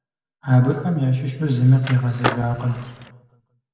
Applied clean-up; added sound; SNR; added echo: none; Skateboard; 8 dB; reverberation time 1.4 s.